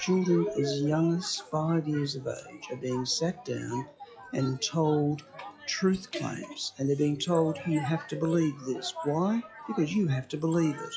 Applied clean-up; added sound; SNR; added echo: classical method log-MMSE.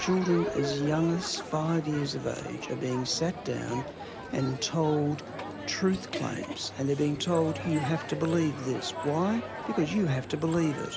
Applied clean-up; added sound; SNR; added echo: none; Crowd; 9 dB; none.